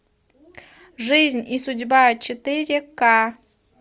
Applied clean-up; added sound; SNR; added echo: none; none; none; none.